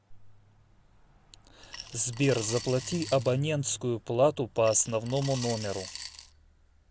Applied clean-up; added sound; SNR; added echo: none; Coin (dropping) / Glass; 13 dB; none.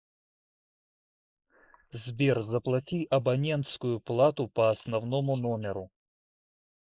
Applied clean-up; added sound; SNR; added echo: neural mask model Resemble Enhance denoiser.